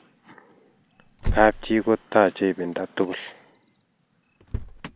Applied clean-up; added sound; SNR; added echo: none; Motor vehicle (road); 9 dB; none.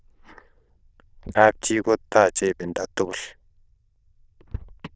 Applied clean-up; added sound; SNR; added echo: neural diffusion model UNIVERSE++.